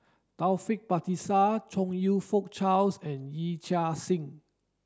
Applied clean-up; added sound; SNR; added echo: none; none; none; none.